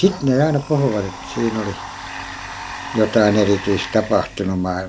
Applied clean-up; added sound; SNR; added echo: none; Domestic sounds, home sounds; 13 dB; none.